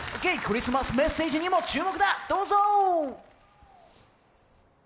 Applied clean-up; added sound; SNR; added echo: none; none; none; none.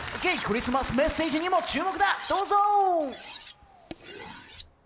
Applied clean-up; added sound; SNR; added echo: none; Cutlery, silverware; 19 dB; none.